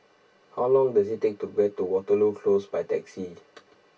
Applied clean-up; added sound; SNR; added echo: none; none; none; reverberation time 0.1 s.